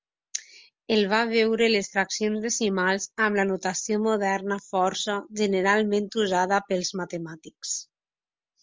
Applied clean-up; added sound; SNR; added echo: none; none; none; none.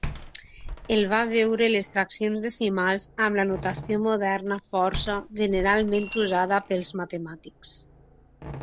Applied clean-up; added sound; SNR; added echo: none; Slam + Coin (dropping) / Glass; 14 dB; none.